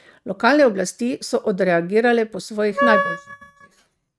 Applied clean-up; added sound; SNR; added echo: neural mask model RNNoise.